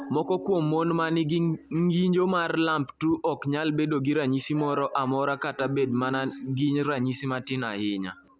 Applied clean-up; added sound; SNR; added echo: none; Keyboard (musical); 19 dB; none.